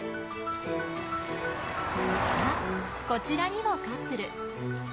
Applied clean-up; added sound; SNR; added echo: none; Vehicle; 4 dB; none.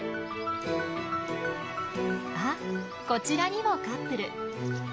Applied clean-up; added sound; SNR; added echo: none; none; none; none.